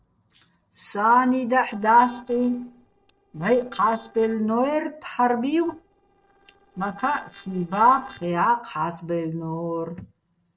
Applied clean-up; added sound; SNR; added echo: neural separator model SepFormer DNS4.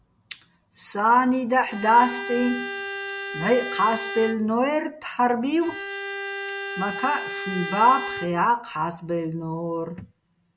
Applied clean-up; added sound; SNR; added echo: none; Bowed string instrument; 8 dB; none.